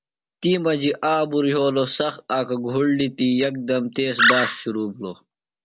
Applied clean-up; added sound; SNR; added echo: none; Animal; -2 dB; none.